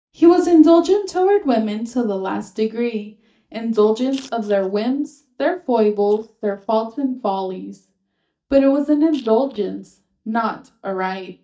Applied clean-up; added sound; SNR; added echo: neural mask model DeepFilterNet 3.